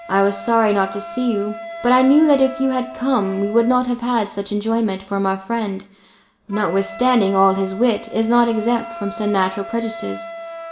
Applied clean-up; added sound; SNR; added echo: none; Wind instrument, woodwind instrument; 15 dB; reverberation time 0.6 s.